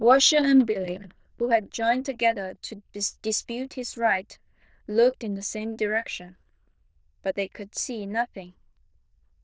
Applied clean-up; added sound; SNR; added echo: neural diffusion model UNIVERSE++.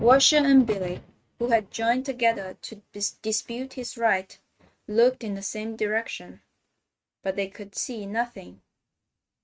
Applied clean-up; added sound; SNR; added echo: neural mask model RNNoise.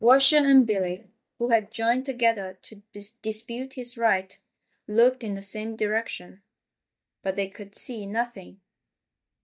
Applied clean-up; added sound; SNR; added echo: neural mask model DeepFilterNet 3.